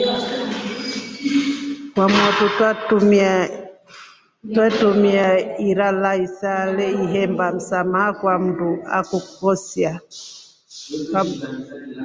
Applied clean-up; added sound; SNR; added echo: none; none; none; none.